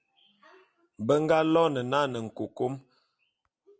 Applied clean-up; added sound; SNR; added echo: none; none; none; none.